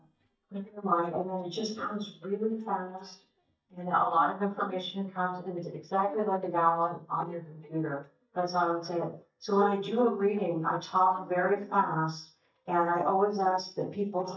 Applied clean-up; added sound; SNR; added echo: neural mask model DeepFilterNet 3.